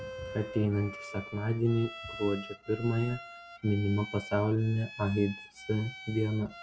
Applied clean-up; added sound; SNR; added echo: none; Bowed string instrument; 14 dB; none.